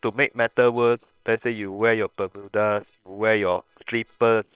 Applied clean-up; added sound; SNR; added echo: neural separator model SepFormer WHAM!.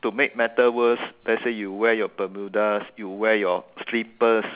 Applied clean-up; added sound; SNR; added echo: none; none; none; none.